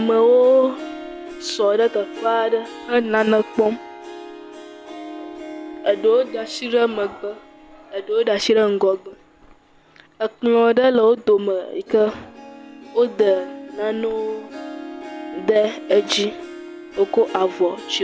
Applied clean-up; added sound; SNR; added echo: none; Harp; 16 dB; none.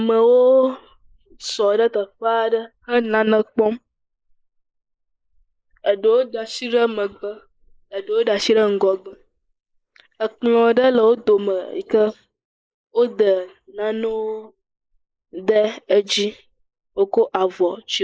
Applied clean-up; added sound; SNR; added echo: neural mask model Resemble Enhance denoiser.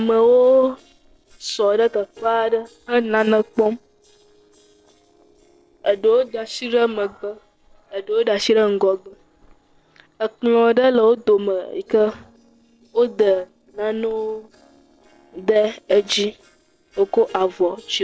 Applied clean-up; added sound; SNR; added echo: neural separator model SepFormer DNS4.